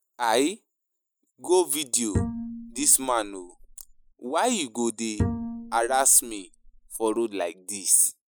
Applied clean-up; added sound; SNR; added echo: classical method spectral subtraction.